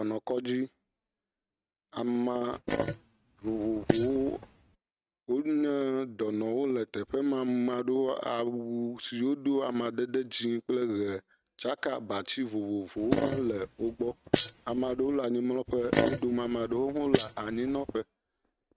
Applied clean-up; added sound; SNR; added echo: neural mask model RNNoise.